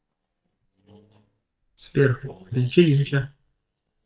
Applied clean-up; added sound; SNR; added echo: neural mask model DeepFilterNet 3.